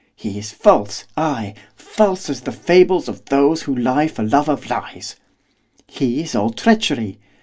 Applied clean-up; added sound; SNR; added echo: none; none; none; none.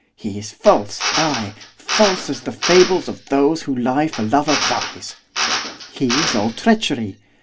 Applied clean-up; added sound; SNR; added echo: none; Drill; 6 dB; none.